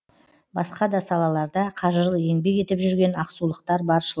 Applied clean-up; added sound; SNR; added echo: none; none; none; none.